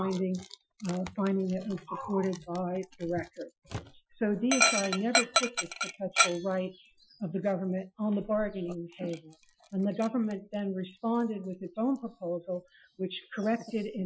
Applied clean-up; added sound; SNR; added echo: classical method Wiener filter.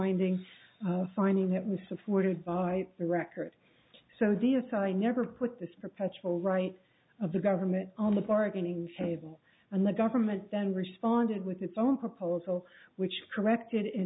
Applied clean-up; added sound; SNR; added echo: none; none; none; none.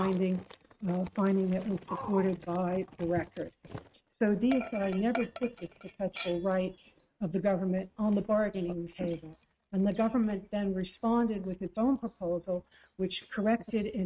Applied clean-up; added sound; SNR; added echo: neural mask model RNNoise.